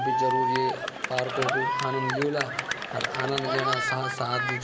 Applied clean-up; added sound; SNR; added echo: none; Cheering; -2 dB; none.